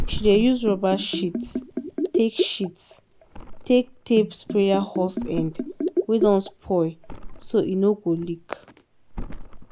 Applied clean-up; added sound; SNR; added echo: none; Thump, thud + Bathtub (filling or washing); 6 dB; none.